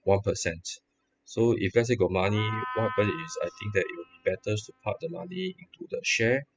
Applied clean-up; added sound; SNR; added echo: classical method spectral subtraction.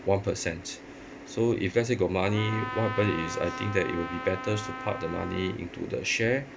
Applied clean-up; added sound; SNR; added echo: none; Trumpet; 9 dB; none.